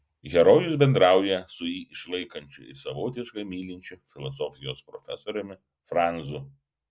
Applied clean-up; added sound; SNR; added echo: none; none; none; none.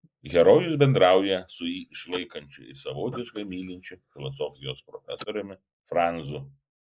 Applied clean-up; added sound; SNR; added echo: neural mask model Resemble Enhance denoiser.